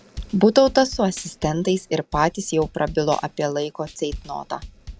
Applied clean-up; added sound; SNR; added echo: none; Drum / Drum kit; 17 dB; none.